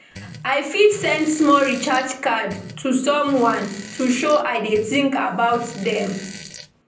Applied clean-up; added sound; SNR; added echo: none; Fart; 18 dB; reverberation time 0.6 s.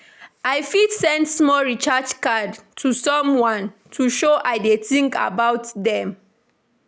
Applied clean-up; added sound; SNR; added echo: none; none; none; none.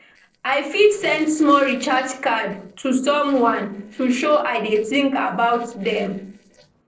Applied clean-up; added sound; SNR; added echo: neural separator model SepFormer DNS4.